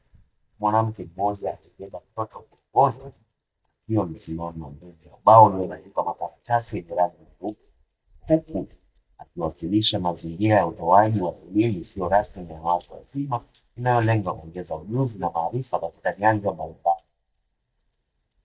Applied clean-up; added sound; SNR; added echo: neural mask model DeepFilterNet 3.